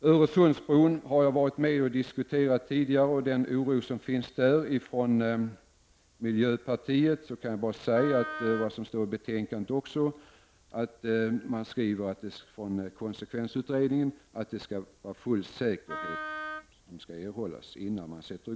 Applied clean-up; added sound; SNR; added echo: none; Wind instrument, woodwind instrument; 10 dB; none.